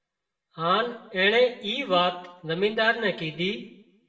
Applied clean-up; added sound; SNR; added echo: none; none; none; reverberation time 0.7 s.